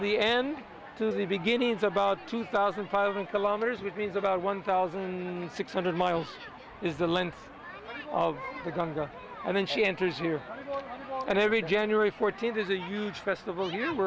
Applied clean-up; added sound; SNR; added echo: none; Cowbell; 19 dB; none.